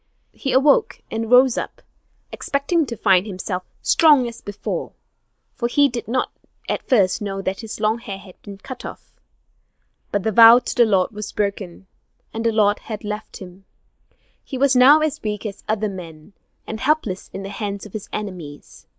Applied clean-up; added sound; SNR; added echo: neural mask model Resemble Enhance denoiser.